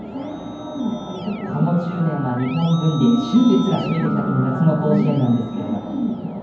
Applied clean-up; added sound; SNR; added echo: none; Keyboard (musical); 16 dB; reverberation time 0.9 s.